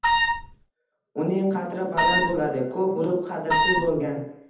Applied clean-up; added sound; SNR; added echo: none; Wind instrument, woodwind instrument; -3 dB; reverberation time 1.1 s.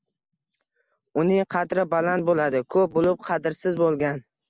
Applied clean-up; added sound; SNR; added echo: none; none; none; none.